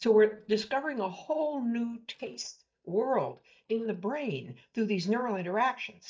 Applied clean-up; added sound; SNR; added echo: neural mask model DeepFilterNet 3.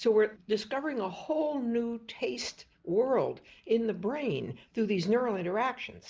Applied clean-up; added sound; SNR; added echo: none; none; none; none.